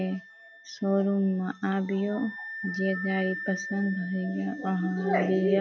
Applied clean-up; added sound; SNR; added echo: none; Wind instrument, woodwind instrument; 12 dB; none.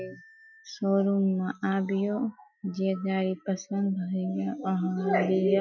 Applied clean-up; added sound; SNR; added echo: classical method Wiener filter.